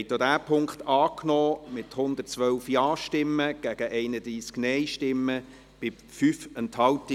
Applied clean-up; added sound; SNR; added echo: none; none; none; none.